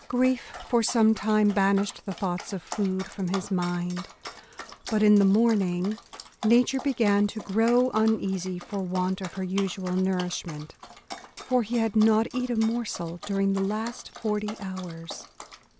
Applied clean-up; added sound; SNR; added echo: none; Dog; 17 dB; none.